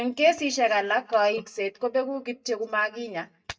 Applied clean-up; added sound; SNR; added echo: neural mask model DeepFilterNet 3.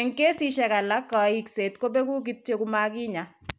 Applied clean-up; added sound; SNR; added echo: none; none; none; none.